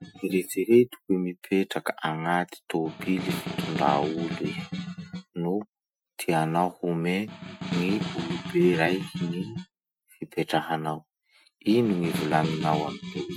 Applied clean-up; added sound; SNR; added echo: classical method Wiener filter.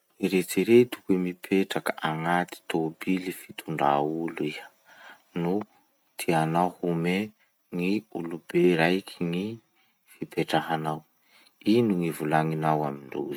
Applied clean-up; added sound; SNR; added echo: none; none; none; none.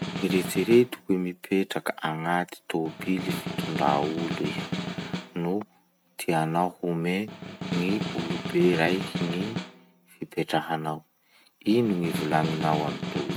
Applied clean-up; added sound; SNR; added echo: none; Snare drum; 7 dB; none.